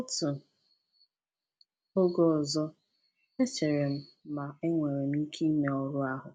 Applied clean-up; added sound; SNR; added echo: none; none; none; none.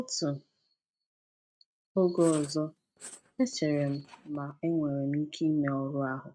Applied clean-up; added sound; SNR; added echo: neural mask model RNNoise.